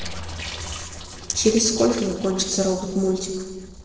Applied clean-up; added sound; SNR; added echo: neural separator model SepFormer DNS4.